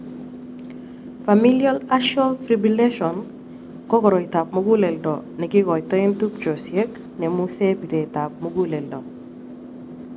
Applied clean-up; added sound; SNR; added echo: none; none; none; none.